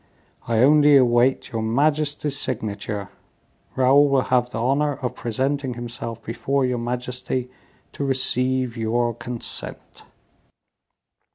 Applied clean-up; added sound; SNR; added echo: none; none; none; none.